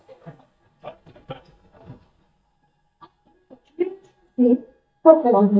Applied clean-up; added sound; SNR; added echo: neural mask model DeepFilterNet 3.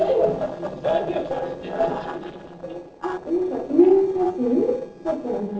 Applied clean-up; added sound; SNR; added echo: neural separator model SepFormer DNS4.